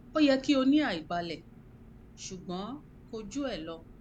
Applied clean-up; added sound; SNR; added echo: none; Engine; 20 dB; none.